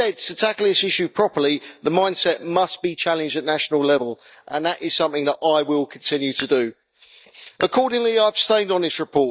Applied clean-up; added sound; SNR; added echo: neural mask model DeepFilterNet 3.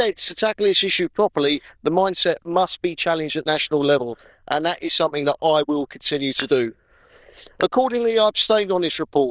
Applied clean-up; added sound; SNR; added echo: neural diffusion model UNIVERSE++.